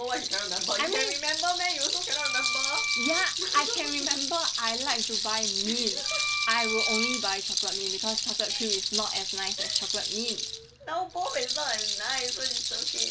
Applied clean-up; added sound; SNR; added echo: none; Rattle + Wind instrument, woodwind instrument; -3 dB; none.